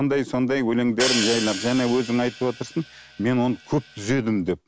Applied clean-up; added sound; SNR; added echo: none; Hi-hat; 8 dB; none.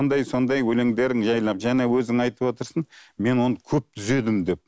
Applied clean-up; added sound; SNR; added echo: none; none; none; none.